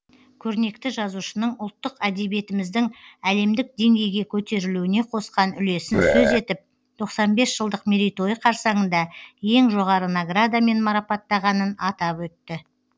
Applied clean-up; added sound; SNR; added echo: none; Burping, eructation; -4 dB; none.